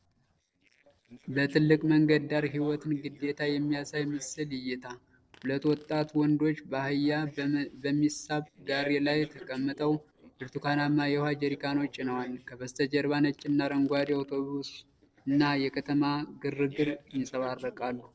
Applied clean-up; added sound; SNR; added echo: neural separator model SepFormer DNS4.